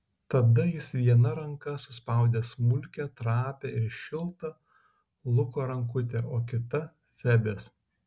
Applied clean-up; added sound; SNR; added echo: none; none; none; none.